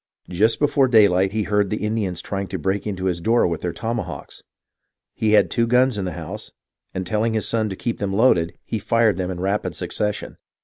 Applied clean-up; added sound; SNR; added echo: none; none; none; none.